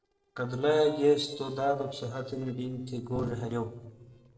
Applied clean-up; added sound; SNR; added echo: neural separator model SepFormer DNS4.